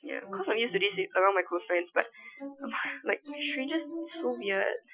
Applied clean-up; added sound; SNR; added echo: classical method Wiener filter.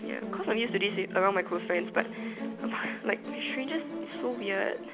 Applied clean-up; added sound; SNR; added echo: none; Musical instrument; 6 dB; none.